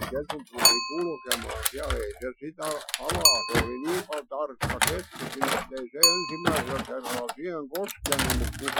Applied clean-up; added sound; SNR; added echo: classical method Wiener filter.